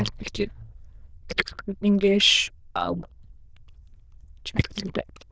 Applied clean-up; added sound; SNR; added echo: neural diffusion model UNIVERSE++.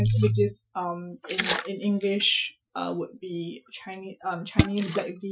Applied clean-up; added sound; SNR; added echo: classical method Wiener filter.